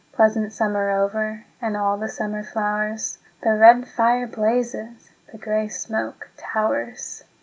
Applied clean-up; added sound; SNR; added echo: none; none; none; none.